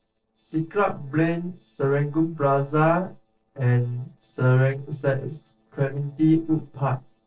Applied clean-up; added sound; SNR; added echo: neural separator model SepFormer DNS4.